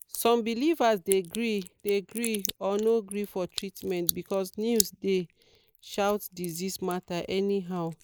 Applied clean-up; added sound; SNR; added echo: neural mask model Resemble Enhance denoiser.